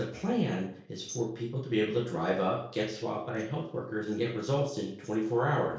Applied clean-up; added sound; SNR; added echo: neural separator model SepFormer DNS4.